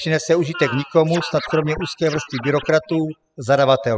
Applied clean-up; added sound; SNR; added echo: classical method spectral subtraction.